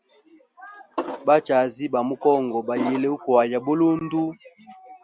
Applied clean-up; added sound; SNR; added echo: none; none; none; none.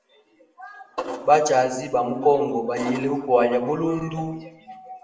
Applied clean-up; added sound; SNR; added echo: none; none; none; reverberation time 0.7 s.